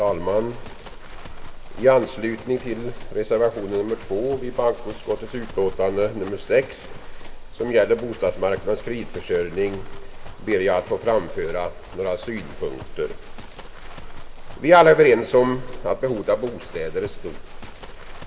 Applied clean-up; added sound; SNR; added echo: none; Livestock, farm animals, working animals; 11 dB; reverberation time 0.5 s.